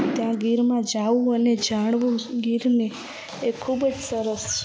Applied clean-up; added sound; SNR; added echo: none; none; none; none.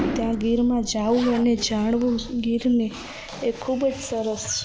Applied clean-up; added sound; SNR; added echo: none; Explosion + Zipper (clothing); 16 dB; none.